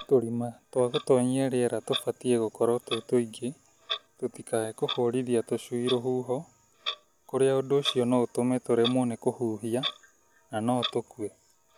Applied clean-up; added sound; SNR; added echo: none; Clock; 13 dB; none.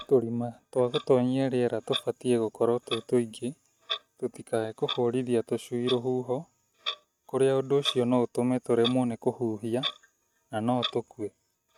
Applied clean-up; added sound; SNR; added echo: neural mask model RNNoise.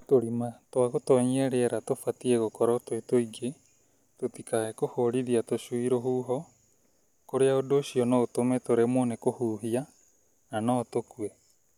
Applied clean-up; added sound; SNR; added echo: none; none; none; none.